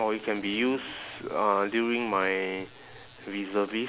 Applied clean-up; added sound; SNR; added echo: none; none; none; none.